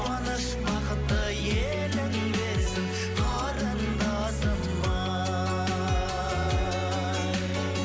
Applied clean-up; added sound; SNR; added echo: none; none; none; none.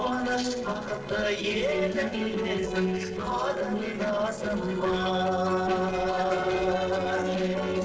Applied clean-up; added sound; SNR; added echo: neural separator model SepFormer DNS4.